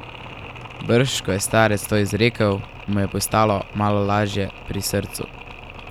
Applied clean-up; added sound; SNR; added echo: none; Mechanisms; 15 dB; none.